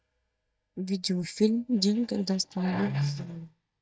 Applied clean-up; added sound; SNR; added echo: neural mask model DeepFilterNet 3.